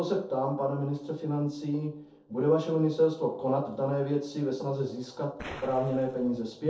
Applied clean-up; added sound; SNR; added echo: neural separator model SepFormer DNS4.